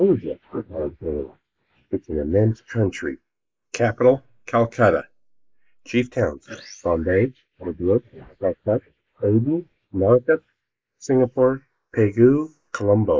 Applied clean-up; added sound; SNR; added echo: neural mask model Resemble Enhance denoiser.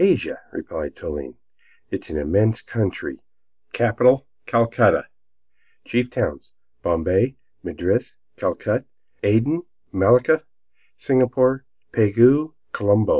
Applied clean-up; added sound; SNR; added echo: none; none; none; none.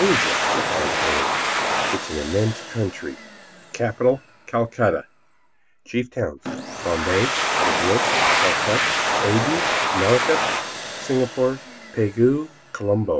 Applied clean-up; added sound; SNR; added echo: none; Domestic sounds, home sounds; 0 dB; none.